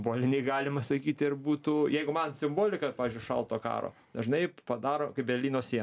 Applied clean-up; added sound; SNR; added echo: none; none; none; none.